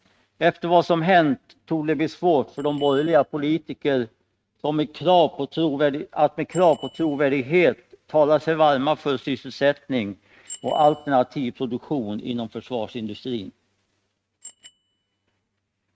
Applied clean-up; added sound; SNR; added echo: neural mask model RNNoise.